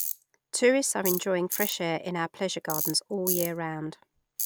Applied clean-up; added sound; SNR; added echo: none; Tools; 6 dB; none.